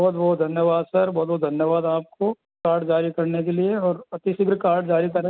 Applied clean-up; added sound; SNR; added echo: none; none; none; none.